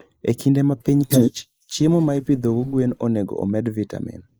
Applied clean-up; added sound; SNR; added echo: neural mask model Resemble Enhance denoiser.